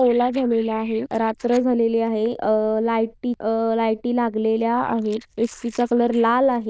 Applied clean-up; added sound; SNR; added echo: neural diffusion model UNIVERSE++.